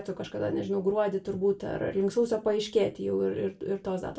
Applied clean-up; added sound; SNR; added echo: none; none; none; reverberation time 0.2 s.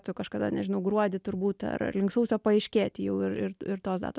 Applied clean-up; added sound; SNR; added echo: none; none; none; none.